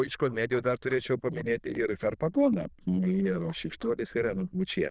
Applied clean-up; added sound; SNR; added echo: neural diffusion model UNIVERSE++.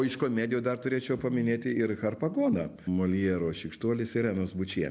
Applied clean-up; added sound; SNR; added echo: none; none; none; none.